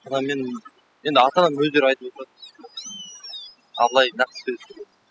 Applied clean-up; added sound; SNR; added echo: classical method spectral subtraction.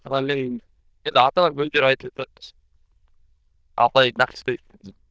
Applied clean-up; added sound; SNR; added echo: neural diffusion model UNIVERSE++.